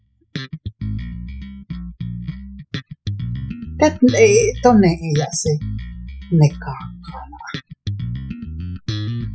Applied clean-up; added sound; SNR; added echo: classical method spectral subtraction.